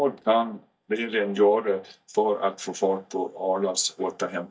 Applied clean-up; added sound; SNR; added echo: neural mask model DeepFilterNet 3.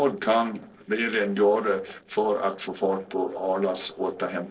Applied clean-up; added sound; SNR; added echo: neural separator model SepFormer DNS4.